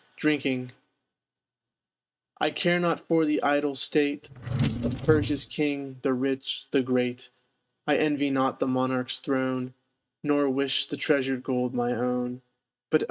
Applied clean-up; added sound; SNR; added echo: neural mask model RNNoise.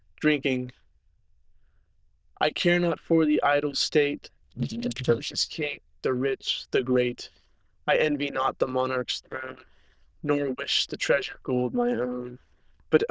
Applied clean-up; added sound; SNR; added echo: neural diffusion model UNIVERSE++.